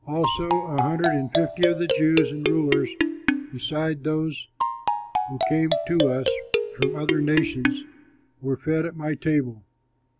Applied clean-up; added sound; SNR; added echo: none; Marimba, xylophone; 1 dB; none.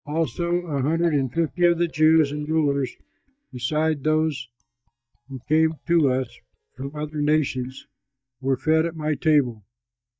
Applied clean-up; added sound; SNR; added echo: neural mask model DeepFilterNet 3.